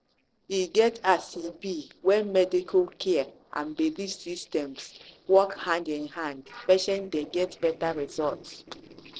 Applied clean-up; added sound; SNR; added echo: neural separator model SepFormer DNS4.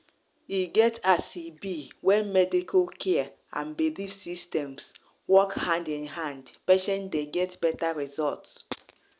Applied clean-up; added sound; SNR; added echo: none; none; none; none.